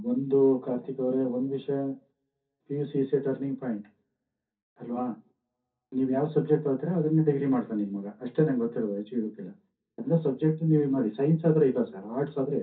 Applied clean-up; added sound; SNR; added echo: none; none; none; reverberation time 0.3 s.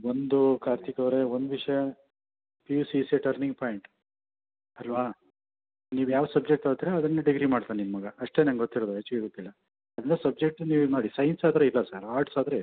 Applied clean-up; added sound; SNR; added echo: none; none; none; none.